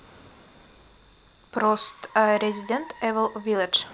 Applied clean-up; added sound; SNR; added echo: none; Car; 19 dB; none.